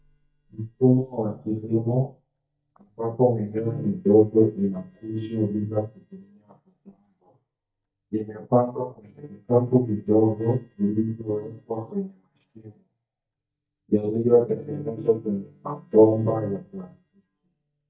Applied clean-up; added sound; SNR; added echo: neural mask model DeepFilterNet 3.